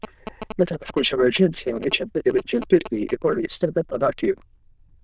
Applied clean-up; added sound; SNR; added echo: neural diffusion model UNIVERSE++.